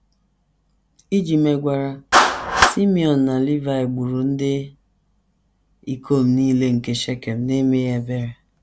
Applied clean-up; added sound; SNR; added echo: none; Clapping; 6 dB; none.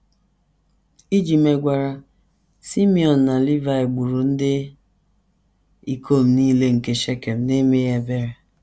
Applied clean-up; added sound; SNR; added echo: none; none; none; none.